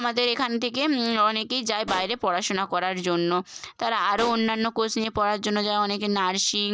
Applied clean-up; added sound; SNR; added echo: none; Explosion; 17 dB; none.